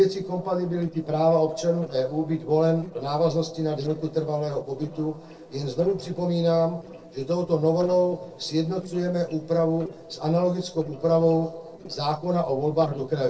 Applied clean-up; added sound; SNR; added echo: neural separator model SepFormer DNS4.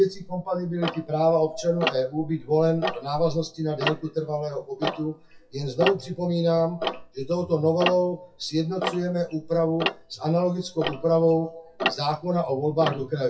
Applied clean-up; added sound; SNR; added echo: classical method WPE with log-MMSE.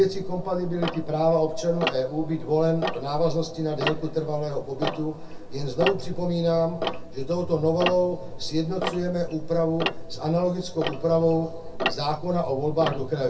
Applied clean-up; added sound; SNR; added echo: none; Tick-tock; 6 dB; reverberation time 0.3 s.